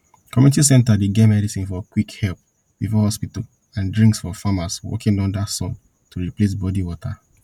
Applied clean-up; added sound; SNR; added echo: none; none; none; none.